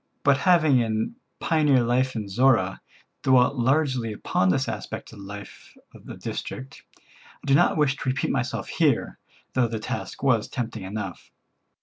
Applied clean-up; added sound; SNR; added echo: none; none; none; none.